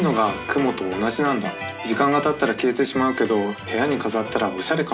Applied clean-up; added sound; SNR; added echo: none; none; none; none.